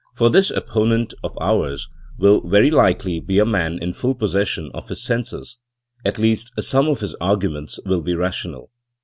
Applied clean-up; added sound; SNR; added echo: none; Growling; 17 dB; none.